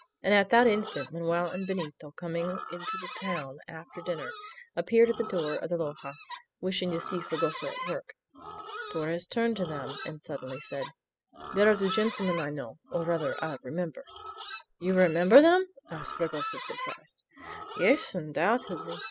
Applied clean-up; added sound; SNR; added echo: classical method spectral subtraction.